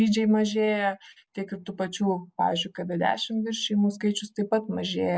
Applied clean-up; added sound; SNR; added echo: none; none; none; none.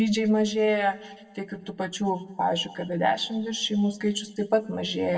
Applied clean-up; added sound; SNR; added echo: none; none; none; reverberation time 1.0 s.